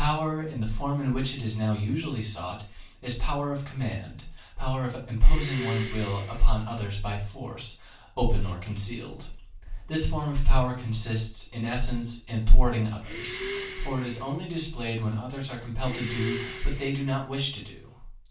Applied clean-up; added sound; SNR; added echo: none; Breathing; 15 dB; reverberation time 0.3 s.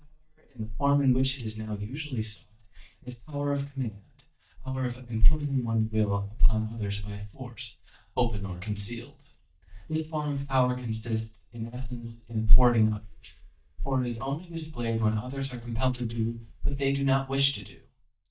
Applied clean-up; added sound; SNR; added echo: neural mask model DeepFilterNet 3.